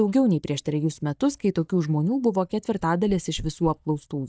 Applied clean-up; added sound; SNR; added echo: neural mask model DeepFilterNet 3.